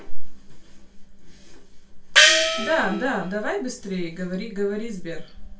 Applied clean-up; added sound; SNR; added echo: none; Gong; -5 dB; reverberation time 0.2 s.